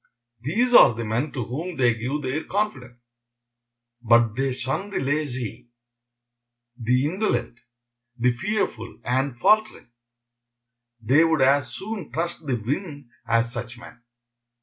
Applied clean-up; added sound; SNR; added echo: none; none; none; none.